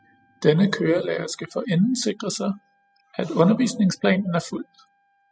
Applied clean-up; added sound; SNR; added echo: classical method spectral subtraction.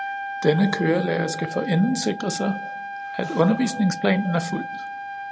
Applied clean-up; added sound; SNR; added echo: none; Trumpet; 9 dB; none.